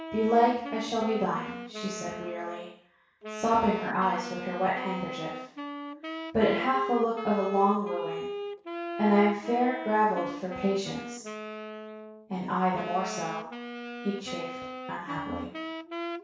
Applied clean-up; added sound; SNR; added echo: none; Wind instrument, woodwind instrument; 9 dB; reverberation time 0.6 s.